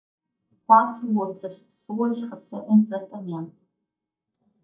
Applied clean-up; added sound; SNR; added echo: neural mask model DeepFilterNet 3.